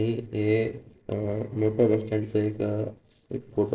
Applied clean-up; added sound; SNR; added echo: neural separator model SepFormer DNS4.